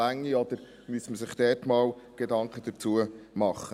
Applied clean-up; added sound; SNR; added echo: none; none; none; none.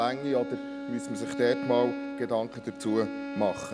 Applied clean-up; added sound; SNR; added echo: none; Bowed string instrument; 7 dB; none.